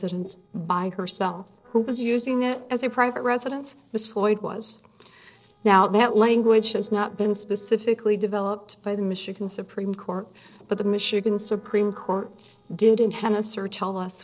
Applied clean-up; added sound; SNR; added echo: neural separator model SepFormer DNS4.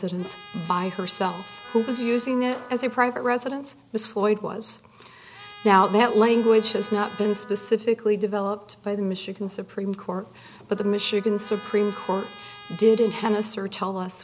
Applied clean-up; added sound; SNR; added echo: none; Trumpet + Wind instrument, woodwind instrument; 19 dB; none.